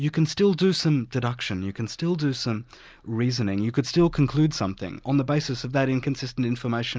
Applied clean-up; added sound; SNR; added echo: none; none; none; none.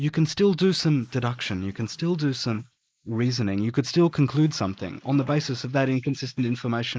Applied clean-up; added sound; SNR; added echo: neural mask model Resemble Enhance denoiser.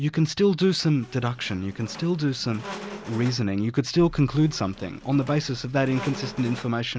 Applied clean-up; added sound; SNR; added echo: none; Squeak; 17 dB; none.